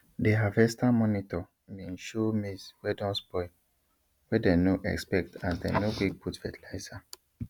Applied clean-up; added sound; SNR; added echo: none; none; none; none.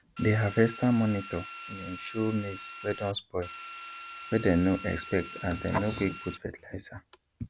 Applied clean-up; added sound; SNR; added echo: none; Drill; 12 dB; none.